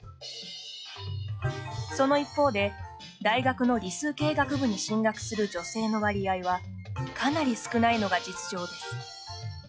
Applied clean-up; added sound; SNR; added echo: classical method log-MMSE.